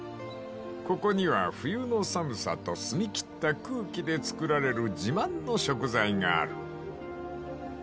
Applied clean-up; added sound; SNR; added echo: none; none; none; none.